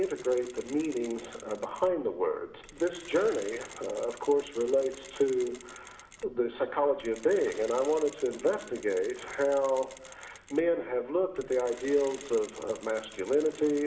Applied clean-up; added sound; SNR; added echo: none; Mechanisms; 20 dB; reverberation time 0.8 s.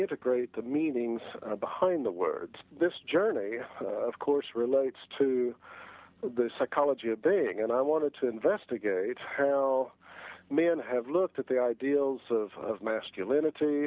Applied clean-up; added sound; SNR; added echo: none; none; none; none.